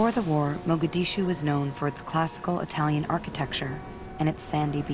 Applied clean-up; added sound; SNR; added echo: none; none; none; none.